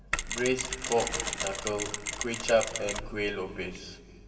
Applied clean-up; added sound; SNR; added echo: none; Mechanisms; 3 dB; reverberation time 2.6 s.